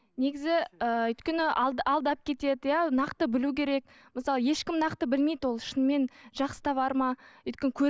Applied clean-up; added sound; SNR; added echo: none; none; none; none.